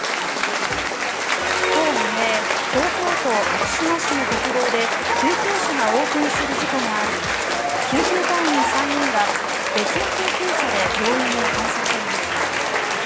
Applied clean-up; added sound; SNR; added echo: none; Applause / Cheering; -4 dB; none.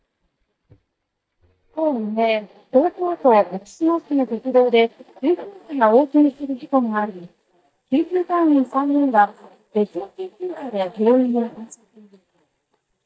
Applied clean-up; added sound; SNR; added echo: neural mask model DeepFilterNet 3.